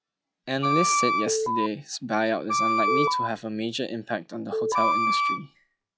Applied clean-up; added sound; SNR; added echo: classical method log-MMSE.